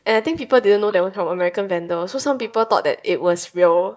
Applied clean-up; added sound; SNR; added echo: neural mask model DeepFilterNet 3.